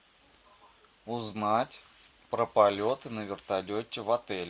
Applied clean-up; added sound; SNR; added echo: none; none; none; none.